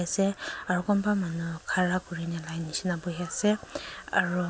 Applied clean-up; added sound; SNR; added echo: none; none; none; none.